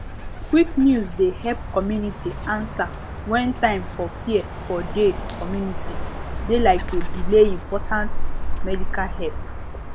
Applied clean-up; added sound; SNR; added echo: none; Bird; 2 dB; none.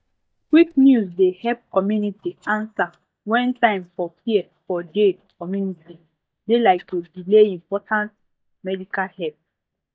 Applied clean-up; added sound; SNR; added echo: neural mask model DeepFilterNet 3.